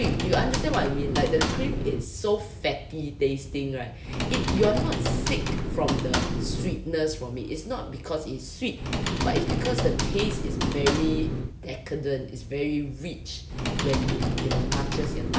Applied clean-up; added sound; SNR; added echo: none; Typing; 0 dB; none.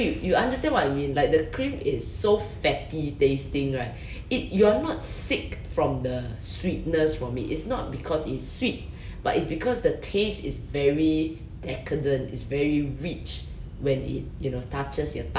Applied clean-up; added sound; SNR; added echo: none; none; none; none.